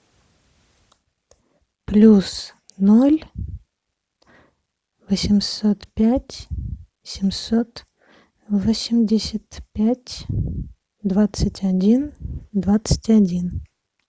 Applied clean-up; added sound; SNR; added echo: none; none; none; none.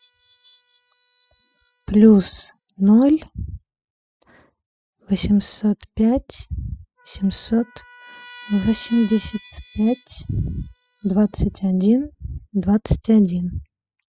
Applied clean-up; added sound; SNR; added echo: classical method spectral subtraction.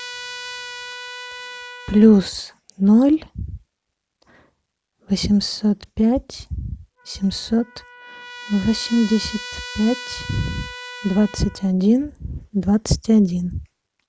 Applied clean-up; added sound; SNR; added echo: none; Trumpet; 17 dB; none.